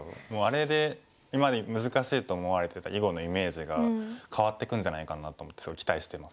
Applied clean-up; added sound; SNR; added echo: none; none; none; none.